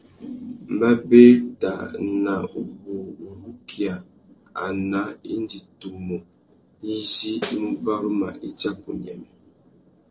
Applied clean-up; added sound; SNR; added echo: neural separator model SepFormer DNS4.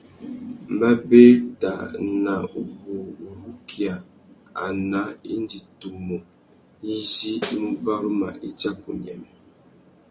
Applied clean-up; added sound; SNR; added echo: none; Snare drum; 15 dB; none.